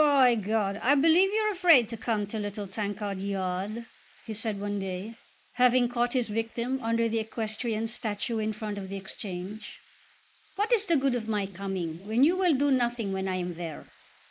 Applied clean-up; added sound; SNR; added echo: neural mask model Resemble Enhance denoiser.